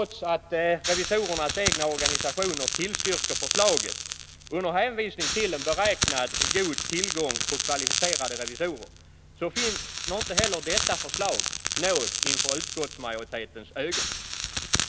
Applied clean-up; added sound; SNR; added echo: none; Crackle; 0 dB; none.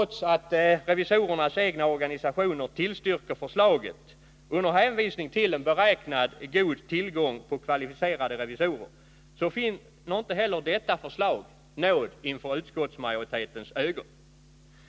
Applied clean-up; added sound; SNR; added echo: none; none; none; none.